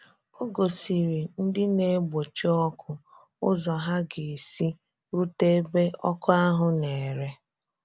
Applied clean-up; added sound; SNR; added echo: none; none; none; none.